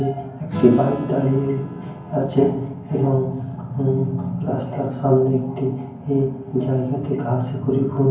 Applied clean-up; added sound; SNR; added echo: none; Acoustic guitar / Strum; 17 dB; reverberation time 0.9 s.